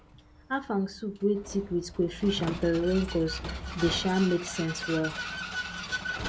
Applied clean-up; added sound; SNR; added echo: none; Vehicle; 8 dB; none.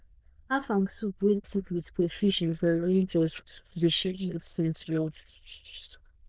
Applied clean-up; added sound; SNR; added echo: neural diffusion model UNIVERSE++.